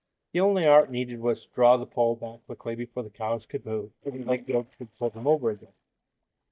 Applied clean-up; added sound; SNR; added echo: neural mask model DeepFilterNet 3.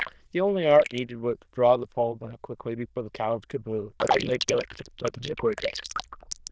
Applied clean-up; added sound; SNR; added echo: neural diffusion model UNIVERSE++.